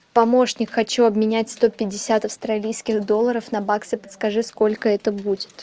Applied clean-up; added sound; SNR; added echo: none; none; none; none.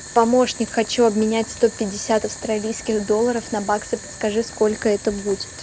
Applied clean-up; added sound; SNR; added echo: none; Boiling; 14 dB; none.